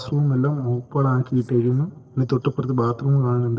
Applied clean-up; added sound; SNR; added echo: neural separator model SepFormer DNS4.